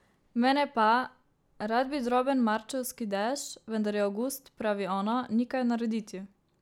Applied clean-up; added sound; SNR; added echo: none; none; none; none.